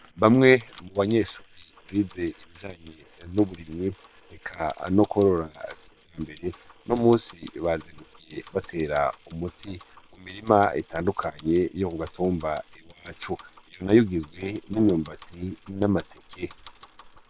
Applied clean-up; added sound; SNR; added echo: neural separator model SepFormer WHAM!.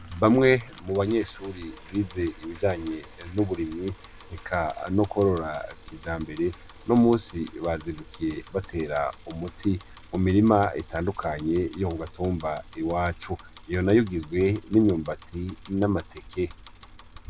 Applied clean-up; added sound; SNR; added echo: none; Bicycle + Bicycle; 20 dB; none.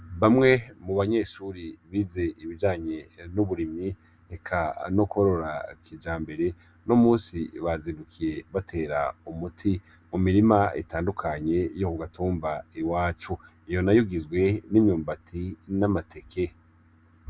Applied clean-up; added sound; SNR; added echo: none; none; none; none.